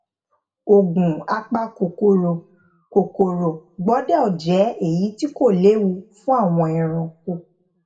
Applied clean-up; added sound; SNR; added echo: none; none; none; reverberation time 0.4 s.